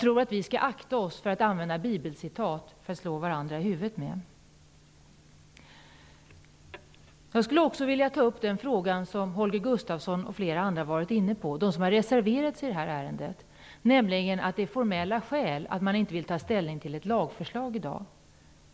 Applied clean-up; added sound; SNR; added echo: none; none; none; none.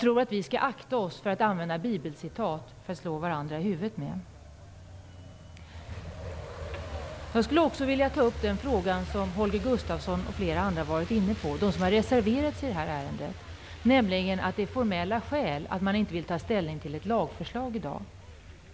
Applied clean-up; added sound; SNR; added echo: none; Truck; 12 dB; none.